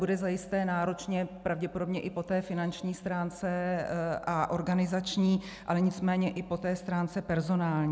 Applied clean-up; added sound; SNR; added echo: none; none; none; none.